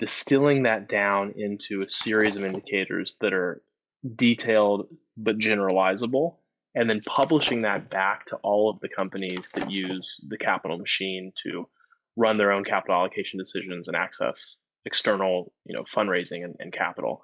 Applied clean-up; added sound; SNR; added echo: classical method log-MMSE.